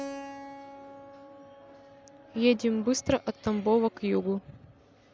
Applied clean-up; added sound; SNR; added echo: none; Keyboard (musical); 17 dB; none.